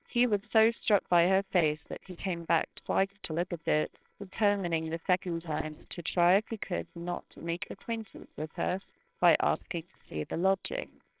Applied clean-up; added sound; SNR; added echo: neural separator model SepFormer WHAMR!.